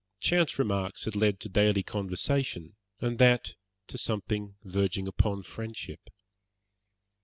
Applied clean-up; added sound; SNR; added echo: none; none; none; none.